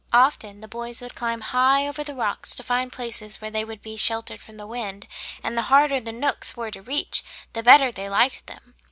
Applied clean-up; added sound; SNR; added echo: none; none; none; none.